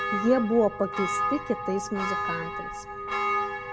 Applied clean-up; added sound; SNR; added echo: none; Church bell; 2 dB; none.